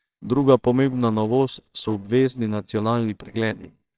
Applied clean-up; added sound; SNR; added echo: neural separator model SepFormer WHAMR!.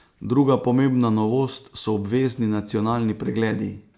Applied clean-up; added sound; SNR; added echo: none; none; none; none.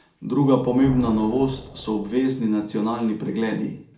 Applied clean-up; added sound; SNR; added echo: none; Thunder; 18 dB; reverberation time 0.4 s.